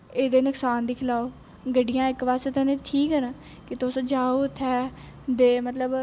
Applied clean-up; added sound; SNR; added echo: none; none; none; none.